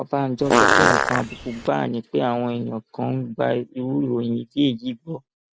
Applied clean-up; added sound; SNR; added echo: none; Fart; -5 dB; none.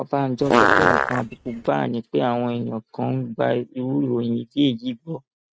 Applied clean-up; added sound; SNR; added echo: neural mask model RNNoise.